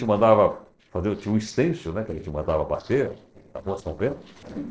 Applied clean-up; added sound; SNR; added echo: neural separator model SepFormer DNS4.